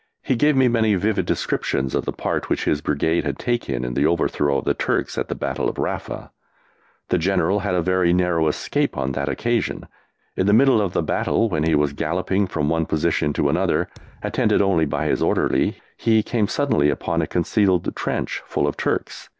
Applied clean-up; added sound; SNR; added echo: neural separator model SepFormer DNS4.